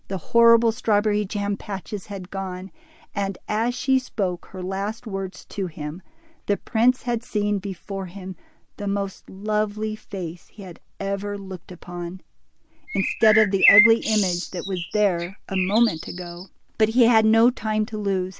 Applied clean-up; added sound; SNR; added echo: none; Bird; 1 dB; none.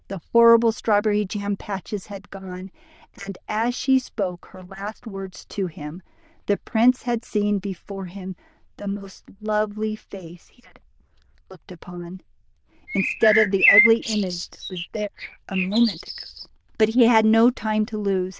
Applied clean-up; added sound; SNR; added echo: neural diffusion model UNIVERSE++.